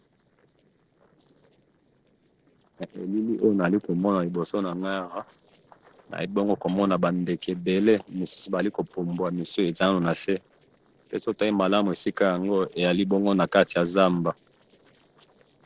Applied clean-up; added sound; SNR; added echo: neural separator model SepFormer DNS4.